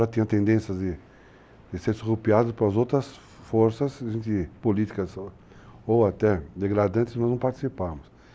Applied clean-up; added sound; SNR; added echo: none; none; none; none.